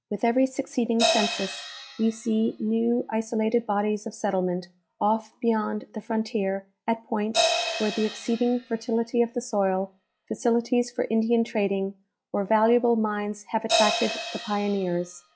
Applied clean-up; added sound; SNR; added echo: classical method log-MMSE.